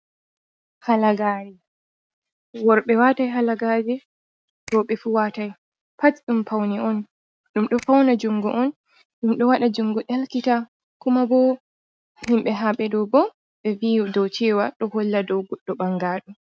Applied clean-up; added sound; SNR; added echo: neural mask model RNNoise.